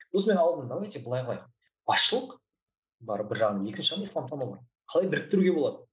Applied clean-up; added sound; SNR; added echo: none; none; none; none.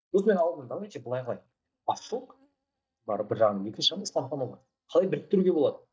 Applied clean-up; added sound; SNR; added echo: neural mask model DeepFilterNet 3.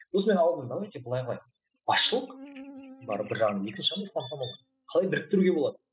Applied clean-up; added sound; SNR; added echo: classical method spectral subtraction.